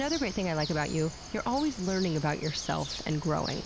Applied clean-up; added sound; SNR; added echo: none; Bird; 10 dB; none.